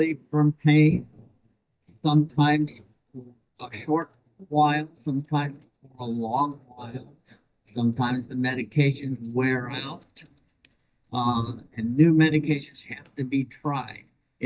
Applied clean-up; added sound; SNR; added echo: neural mask model DeepFilterNet 3.